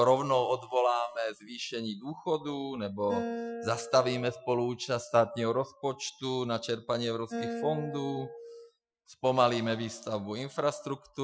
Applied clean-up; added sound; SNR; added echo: classical method Wiener filter.